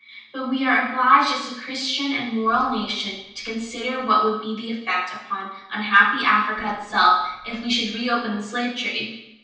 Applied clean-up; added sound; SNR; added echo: neural separator model SepFormer DNS4.